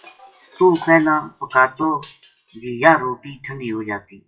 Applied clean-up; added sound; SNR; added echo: classical method WPE with log-MMSE.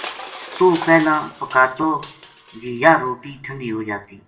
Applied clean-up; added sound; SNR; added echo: none; Crushing; 17 dB; reverberation time 0.3 s.